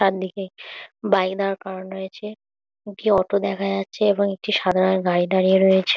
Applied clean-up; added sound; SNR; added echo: none; none; none; none.